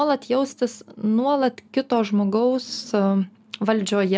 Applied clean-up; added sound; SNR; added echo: none; none; none; none.